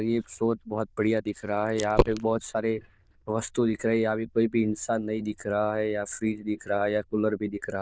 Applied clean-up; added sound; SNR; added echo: neural diffusion model UNIVERSE++.